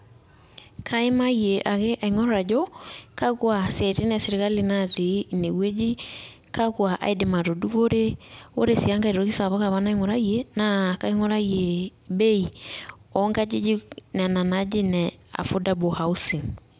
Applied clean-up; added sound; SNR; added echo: none; none; none; none.